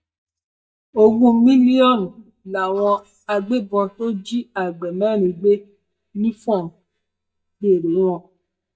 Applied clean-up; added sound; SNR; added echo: neural mask model DeepFilterNet 3.